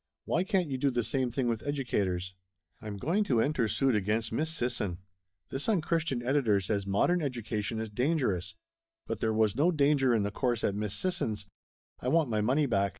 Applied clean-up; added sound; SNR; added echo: neural mask model DeepFilterNet 3.